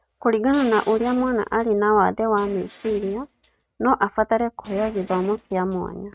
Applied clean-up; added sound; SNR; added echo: neural mask model RNNoise.